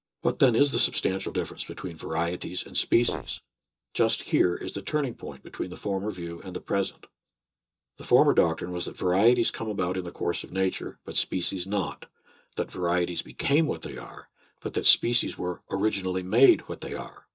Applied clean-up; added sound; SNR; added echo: neural mask model DeepFilterNet 3.